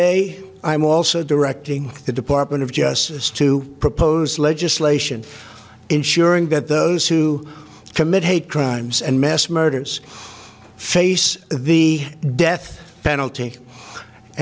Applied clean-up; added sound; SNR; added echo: none; none; none; none.